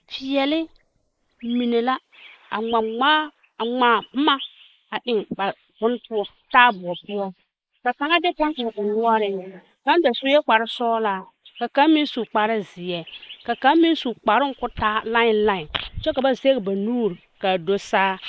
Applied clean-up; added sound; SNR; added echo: neural mask model Resemble Enhance denoiser.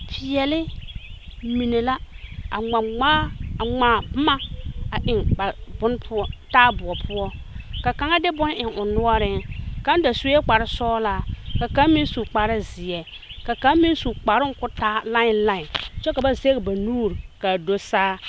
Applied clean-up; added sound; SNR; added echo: none; none; none; none.